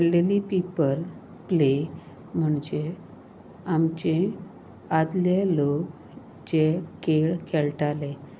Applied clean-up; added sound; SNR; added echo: none; none; none; none.